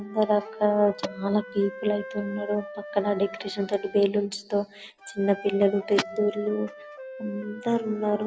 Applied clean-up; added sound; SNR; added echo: none; Wind instrument, woodwind instrument; 15 dB; none.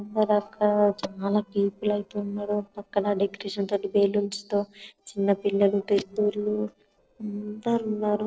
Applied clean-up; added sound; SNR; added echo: neural separator model SepFormer DNS4.